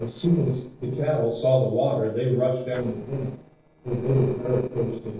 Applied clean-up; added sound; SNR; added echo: neural separator model SepFormer DNS4.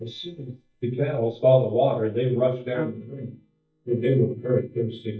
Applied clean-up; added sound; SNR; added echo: neural mask model DeepFilterNet 3.